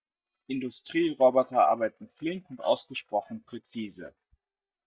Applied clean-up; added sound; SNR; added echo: neural mask model DeepFilterNet 3.